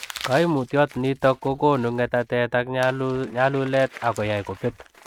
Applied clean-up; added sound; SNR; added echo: neural mask model RNNoise.